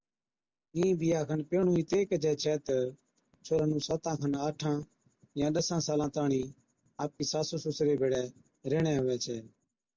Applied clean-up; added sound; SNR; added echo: none; none; none; none.